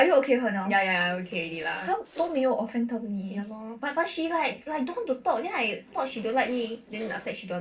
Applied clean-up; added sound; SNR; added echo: neural separator model SepFormer DNS4.